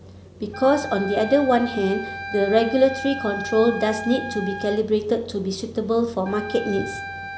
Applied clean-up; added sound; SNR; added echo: none; Wind instrument, woodwind instrument; 12 dB; none.